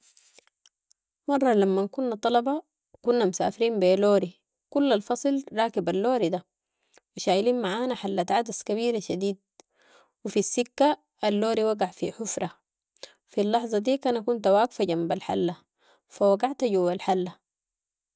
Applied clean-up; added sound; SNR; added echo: none; none; none; none.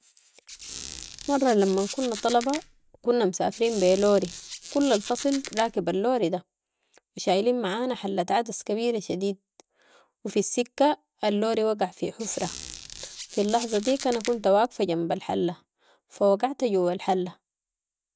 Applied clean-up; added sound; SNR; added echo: none; Squeak; 13 dB; none.